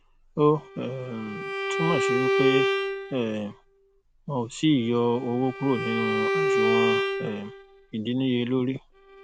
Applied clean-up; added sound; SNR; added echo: none; Bowed string instrument; 1 dB; none.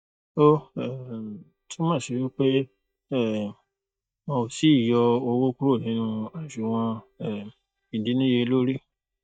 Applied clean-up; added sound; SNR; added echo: neural mask model DeepFilterNet 3.